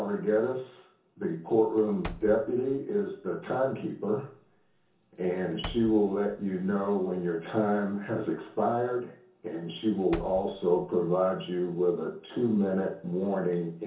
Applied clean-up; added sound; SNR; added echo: none; Slam / Wood; 17 dB; reverberation time 0.6 s.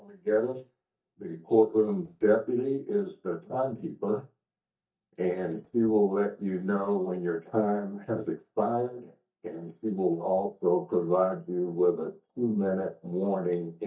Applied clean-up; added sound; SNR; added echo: neural mask model DeepFilterNet 3.